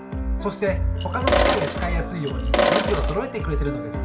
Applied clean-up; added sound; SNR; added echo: none; Sink (filling or washing); -1 dB; reverberation time 0.4 s.